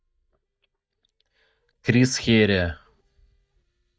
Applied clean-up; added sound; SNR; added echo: neural mask model DeepFilterNet 3.